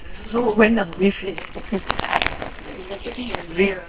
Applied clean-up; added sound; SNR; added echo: neural separator model SepFormer WHAMR!.